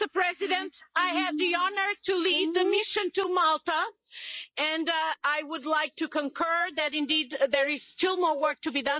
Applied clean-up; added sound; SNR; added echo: neural mask model Resemble Enhance denoiser.